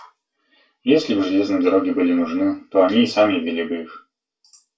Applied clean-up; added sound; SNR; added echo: none; none; none; reverberation time 0.2 s.